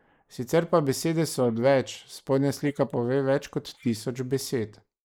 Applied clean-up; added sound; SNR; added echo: neural mask model Resemble Enhance denoiser.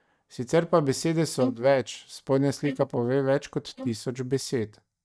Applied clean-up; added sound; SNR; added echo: neural mask model DeepFilterNet 3.